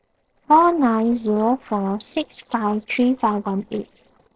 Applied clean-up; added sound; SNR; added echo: neural separator model SepFormer DNS4.